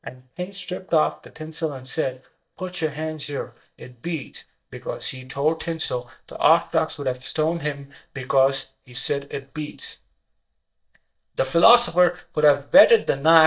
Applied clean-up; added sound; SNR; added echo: neural mask model DeepFilterNet 3.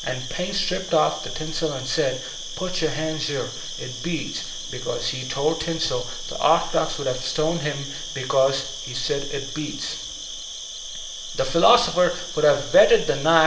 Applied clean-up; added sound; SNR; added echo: none; Cricket; 11 dB; reverberation time 1.9 s.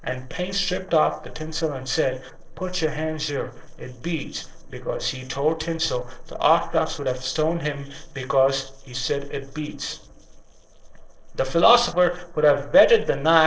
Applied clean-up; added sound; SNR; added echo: neural separator model SepFormer DNS4.